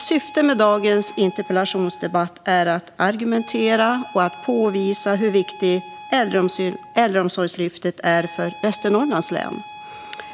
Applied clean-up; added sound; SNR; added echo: none; Wind instrument, woodwind instrument; 18 dB; none.